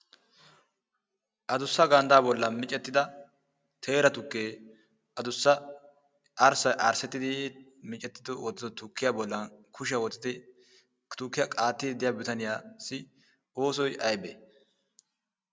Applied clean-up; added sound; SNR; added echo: none; none; none; none.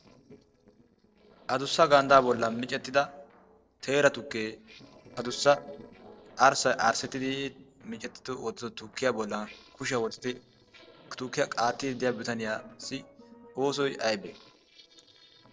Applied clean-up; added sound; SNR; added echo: neural separator model SepFormer DNS4.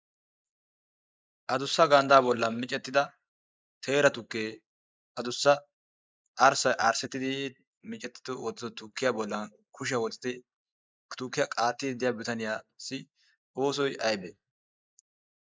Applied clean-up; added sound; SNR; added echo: neural mask model Resemble Enhance denoiser.